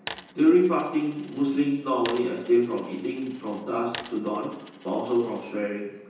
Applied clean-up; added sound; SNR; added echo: none; Coin (dropping); 18 dB; reverberation time 0.9 s.